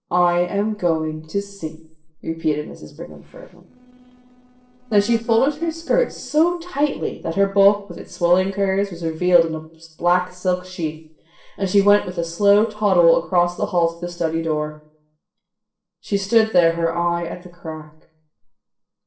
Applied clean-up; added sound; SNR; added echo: neural separator model SepFormer DNS4.